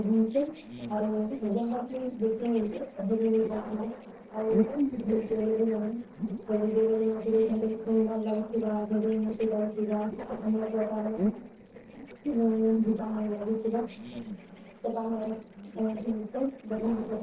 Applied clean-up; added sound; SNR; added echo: neural separator model SepFormer DNS4.